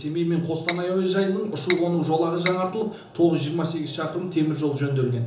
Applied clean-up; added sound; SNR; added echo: none; Cutlery, silverware; 8 dB; reverberation time 0.6 s.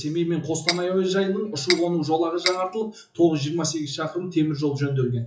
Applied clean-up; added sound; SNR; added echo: classical method WPE with log-MMSE.